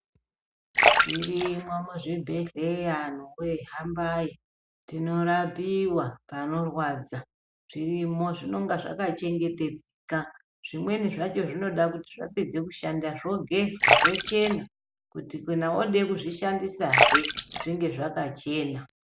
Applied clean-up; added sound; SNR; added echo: none; Splash, splatter; -3 dB; none.